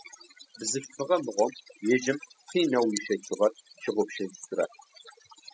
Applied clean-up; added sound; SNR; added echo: classical method spectral subtraction.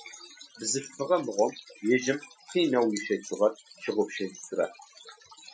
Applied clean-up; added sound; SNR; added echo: classical method Wiener filter.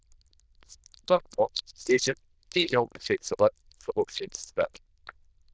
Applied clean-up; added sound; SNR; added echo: neural diffusion model UNIVERSE++.